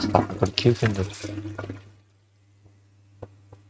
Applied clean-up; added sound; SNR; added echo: neural mask model RNNoise.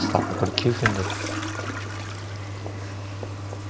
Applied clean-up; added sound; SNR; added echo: none; Toilet flush; 0 dB; none.